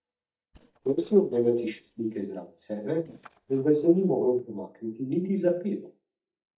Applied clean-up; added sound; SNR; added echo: neural mask model DeepFilterNet 3.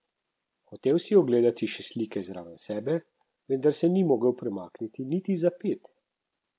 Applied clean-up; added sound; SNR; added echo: none; none; none; none.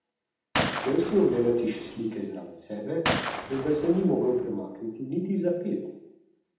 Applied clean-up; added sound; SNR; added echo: none; Gunshot, gunfire; 6 dB; reverberation time 0.8 s.